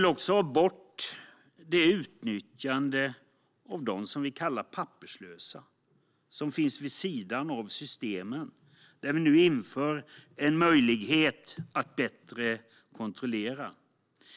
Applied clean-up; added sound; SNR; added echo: none; none; none; none.